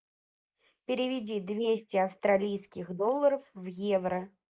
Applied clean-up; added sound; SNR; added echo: neural mask model Resemble Enhance denoiser.